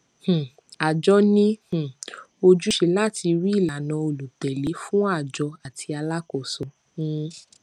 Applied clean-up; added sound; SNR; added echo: none; none; none; none.